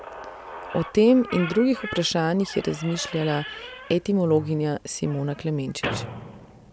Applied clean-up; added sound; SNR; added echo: none; Squeak / Slam; 13 dB; none.